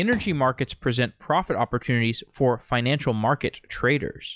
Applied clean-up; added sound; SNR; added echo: classical method log-MMSE.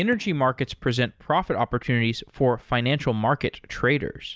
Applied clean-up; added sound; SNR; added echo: neural mask model DeepFilterNet 3.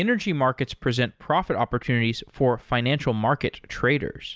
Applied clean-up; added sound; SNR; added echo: none; none; none; none.